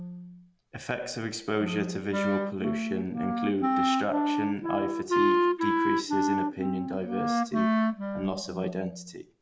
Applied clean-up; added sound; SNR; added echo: none; Wind instrument, woodwind instrument; -4 dB; none.